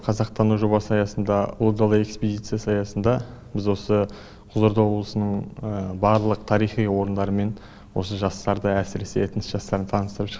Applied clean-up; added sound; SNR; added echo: none; none; none; none.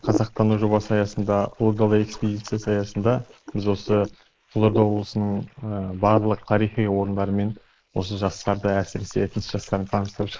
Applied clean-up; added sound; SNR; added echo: neural mask model Resemble Enhance denoiser.